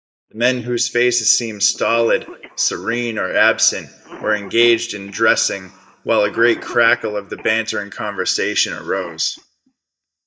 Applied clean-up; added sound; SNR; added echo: neural mask model DeepFilterNet 3.